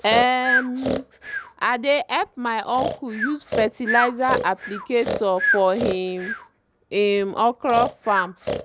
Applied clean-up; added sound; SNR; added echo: none; Breathing; 5 dB; none.